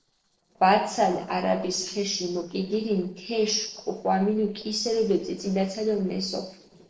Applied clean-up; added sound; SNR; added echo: neural separator model SepFormer DNS4.